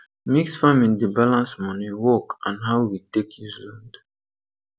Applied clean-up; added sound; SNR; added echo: none; none; none; none.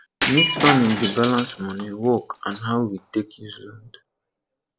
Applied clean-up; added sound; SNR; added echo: none; Shatter; 3 dB; none.